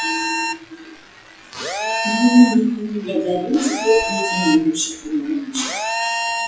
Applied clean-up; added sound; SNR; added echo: classical method WPE with log-MMSE.